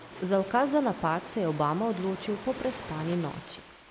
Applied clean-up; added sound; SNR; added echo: none; Ocean; 14 dB; none.